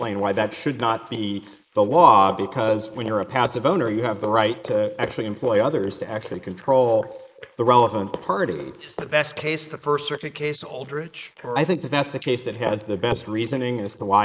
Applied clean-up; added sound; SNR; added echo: neural mask model Resemble Enhance denoiser.